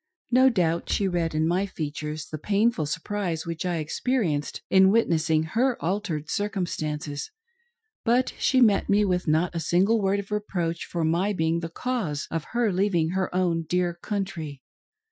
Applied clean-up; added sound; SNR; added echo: classical method Wiener filter.